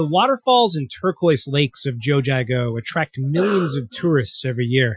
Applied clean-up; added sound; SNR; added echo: classical method Wiener filter.